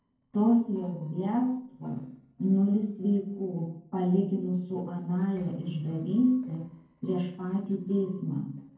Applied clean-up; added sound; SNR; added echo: neural separator model SepFormer DNS4.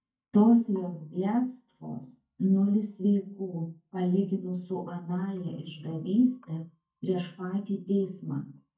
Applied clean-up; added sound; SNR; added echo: neural mask model DeepFilterNet 3.